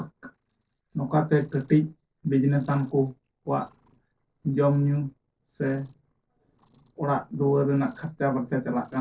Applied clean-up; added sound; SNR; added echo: neural separator model SepFormer DNS4.